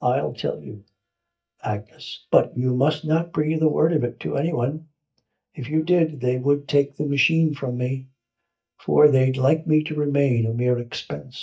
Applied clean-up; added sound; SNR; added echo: neural mask model DeepFilterNet 3.